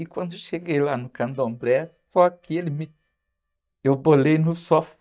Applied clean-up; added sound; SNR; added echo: neural mask model DeepFilterNet 3.